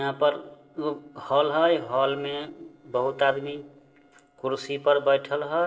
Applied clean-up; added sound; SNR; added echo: neural separator model SepFormer DNS4.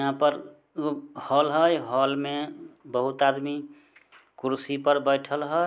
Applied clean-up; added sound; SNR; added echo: none; none; none; none.